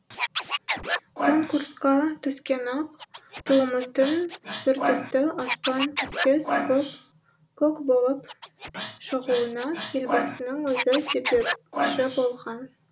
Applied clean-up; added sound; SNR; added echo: none; Scratching (performance technique); 6 dB; none.